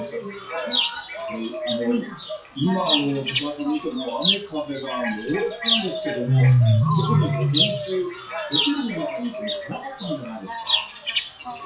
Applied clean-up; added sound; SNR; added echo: classical method WPE with log-MMSE.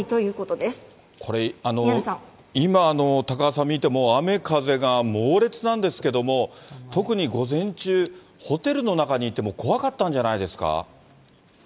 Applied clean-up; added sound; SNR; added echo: none; none; none; none.